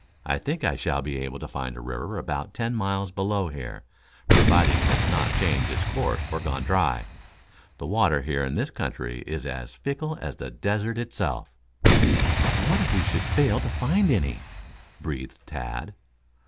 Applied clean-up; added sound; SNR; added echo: none; Boom; 0 dB; none.